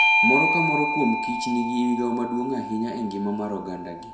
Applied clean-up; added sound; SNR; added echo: none; Bell / Doorbell; -1 dB; reverberation time 0.6 s.